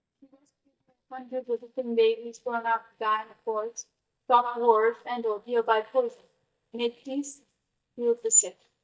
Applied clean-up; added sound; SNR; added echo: neural mask model DeepFilterNet 3.